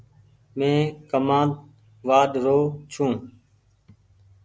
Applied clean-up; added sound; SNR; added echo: none; none; none; none.